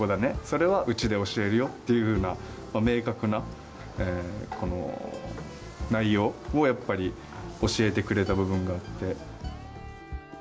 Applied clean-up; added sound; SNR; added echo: none; none; none; none.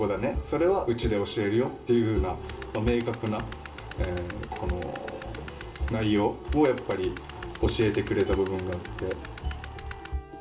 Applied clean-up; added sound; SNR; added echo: none; Tools; 16 dB; reverberation time 0.4 s.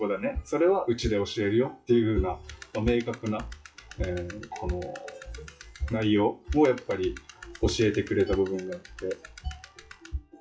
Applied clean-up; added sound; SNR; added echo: classical method WPE with log-MMSE.